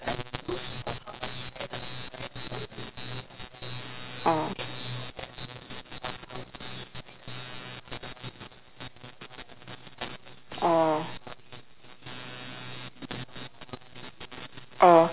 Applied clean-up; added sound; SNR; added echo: none; none; none; none.